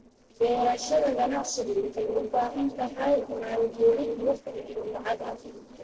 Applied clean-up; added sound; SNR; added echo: neural separator model SepFormer DNS4.